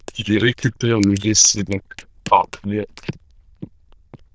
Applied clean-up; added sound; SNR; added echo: neural diffusion model UNIVERSE++.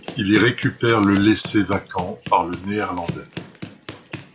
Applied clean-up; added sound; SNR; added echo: none; Run; 14 dB; none.